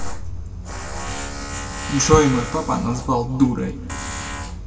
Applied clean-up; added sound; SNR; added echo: none; Tools; 10 dB; reverberation time 2.0 s.